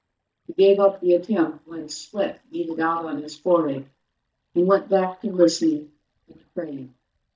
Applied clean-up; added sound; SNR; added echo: neural mask model DeepFilterNet 3.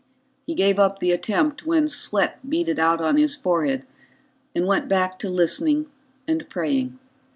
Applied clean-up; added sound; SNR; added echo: none; none; none; none.